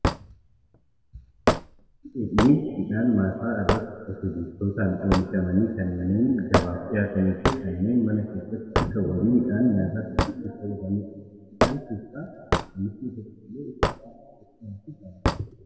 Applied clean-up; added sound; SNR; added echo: none; Hammer / Wood; 4 dB; reverberation time 2.3 s.